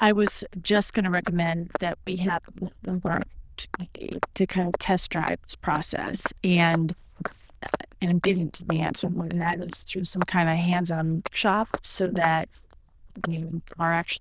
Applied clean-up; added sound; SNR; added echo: neural diffusion model UNIVERSE++.